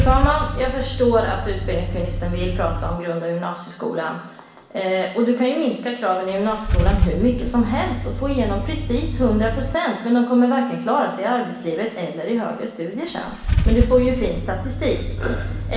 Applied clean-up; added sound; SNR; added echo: none; Idling / Engine starting / Car; 3 dB; reverberation time 0.8 s.